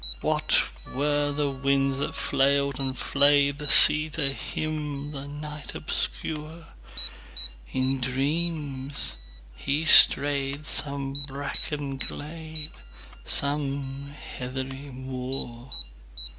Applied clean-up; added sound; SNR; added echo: none; Alarm + Wind instrument, woodwind instrument; 13 dB; none.